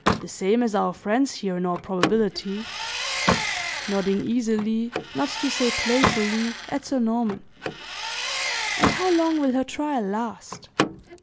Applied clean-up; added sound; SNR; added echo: none; Slam + Engine; 3 dB; none.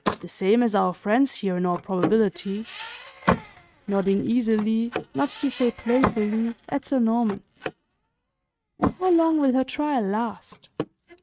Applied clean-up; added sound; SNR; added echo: neural mask model RNNoise.